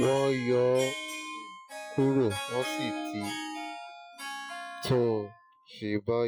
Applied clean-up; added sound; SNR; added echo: classical method Wiener filter.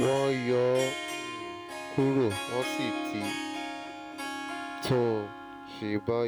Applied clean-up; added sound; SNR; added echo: none; Harp; 6 dB; none.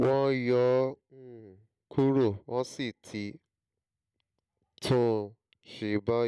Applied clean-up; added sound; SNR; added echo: none; none; none; none.